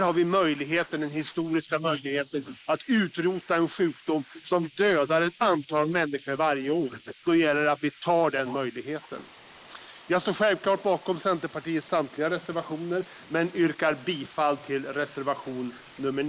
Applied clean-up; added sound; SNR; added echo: neural mask model Resemble Enhance denoiser.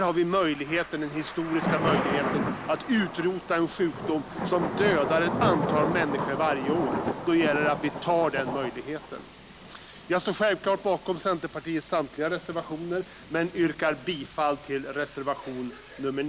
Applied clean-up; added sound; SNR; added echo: none; Thunder / Rain; 5 dB; none.